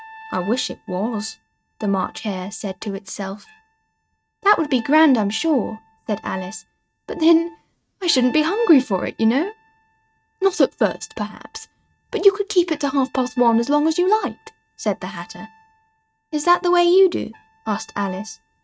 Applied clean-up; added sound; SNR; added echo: neural mask model RNNoise.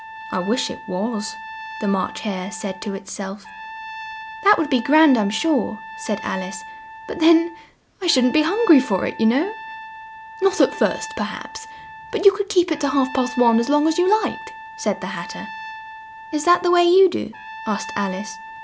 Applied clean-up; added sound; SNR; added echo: none; Trumpet; 14 dB; none.